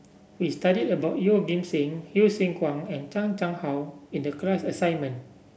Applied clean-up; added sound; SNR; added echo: none; none; none; none.